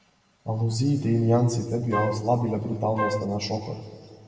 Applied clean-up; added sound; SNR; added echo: none; Wind instrument, woodwind instrument; 6 dB; reverberation time 2.0 s.